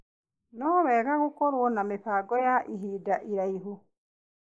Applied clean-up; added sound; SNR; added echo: neural mask model Resemble Enhance denoiser.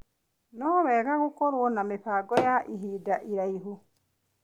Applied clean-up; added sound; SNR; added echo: none; Tap / Hammer; 5 dB; none.